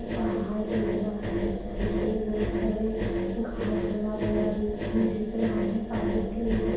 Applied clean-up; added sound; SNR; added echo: none; Engine; 0 dB; reverberation time 1.1 s.